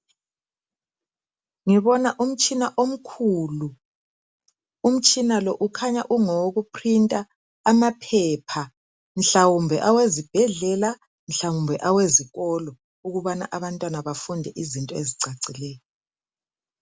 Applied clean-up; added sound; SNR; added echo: none; none; none; none.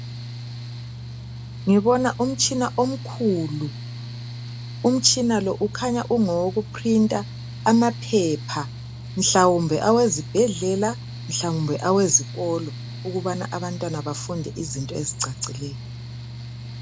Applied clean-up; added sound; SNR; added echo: none; Mechanical fan; 10 dB; none.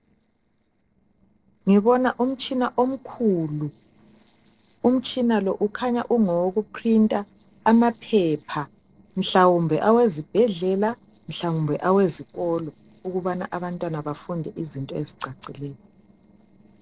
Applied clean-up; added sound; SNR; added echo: neural separator model SepFormer DNS4.